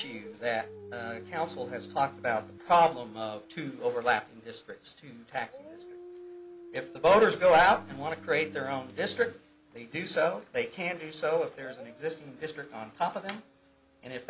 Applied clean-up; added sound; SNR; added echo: none; Dog + Organ; 19 dB; none.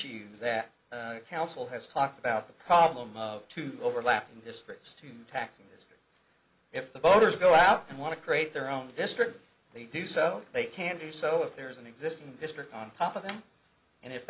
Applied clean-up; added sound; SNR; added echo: none; none; none; none.